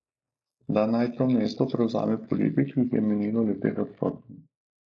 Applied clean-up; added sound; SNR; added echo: neural mask model Resemble Enhance denoiser.